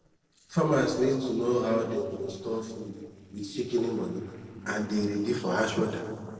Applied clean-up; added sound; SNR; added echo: neural separator model SepFormer DNS4.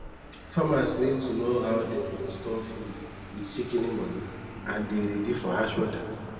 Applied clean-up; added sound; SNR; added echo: none; Vehicle; 12 dB; reverberation time 2.2 s.